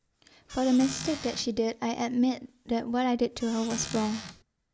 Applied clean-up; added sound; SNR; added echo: none; Squeak / Cupboard open or close; 11 dB; none.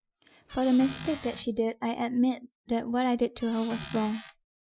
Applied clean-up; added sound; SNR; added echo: classical method Wiener filter.